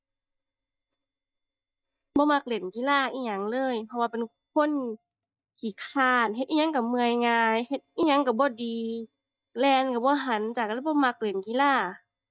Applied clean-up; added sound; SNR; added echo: neural mask model DeepFilterNet 3.